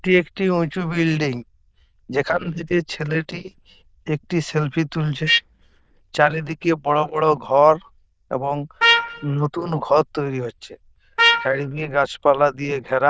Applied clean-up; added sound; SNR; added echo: neural diffusion model UNIVERSE++.